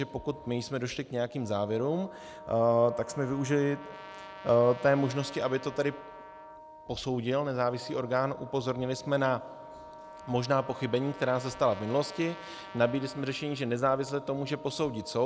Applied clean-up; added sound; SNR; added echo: none; Trumpet + Wind instrument, woodwind instrument; 17 dB; none.